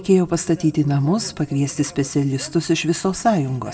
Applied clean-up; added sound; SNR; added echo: none; none; none; reverberation time 0.9 s.